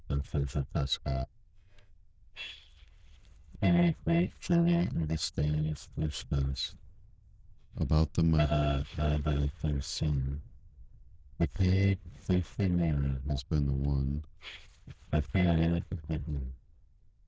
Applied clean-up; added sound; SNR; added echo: neural diffusion model UNIVERSE++.